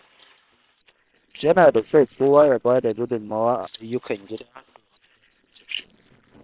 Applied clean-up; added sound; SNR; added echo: neural separator model SepFormer WHAM!.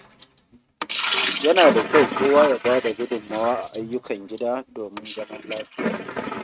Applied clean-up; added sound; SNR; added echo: neural mask model RNNoise.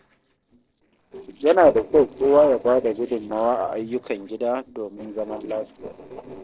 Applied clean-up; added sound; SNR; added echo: neural separator model SepFormer DNS4.